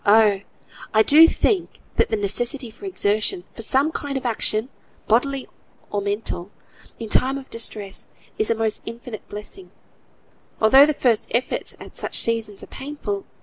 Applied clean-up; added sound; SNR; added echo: none; none; none; none.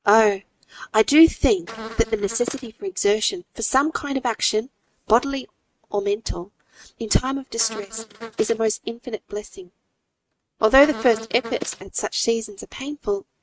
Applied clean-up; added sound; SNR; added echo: neural mask model RNNoise.